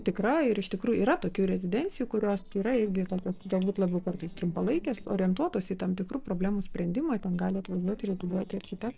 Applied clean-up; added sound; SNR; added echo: neural separator model SepFormer DNS4.